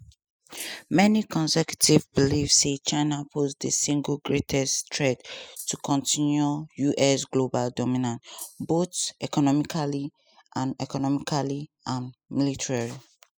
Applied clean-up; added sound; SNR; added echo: classical method spectral subtraction.